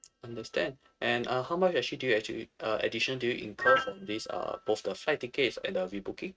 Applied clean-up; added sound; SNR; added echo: neural mask model RNNoise.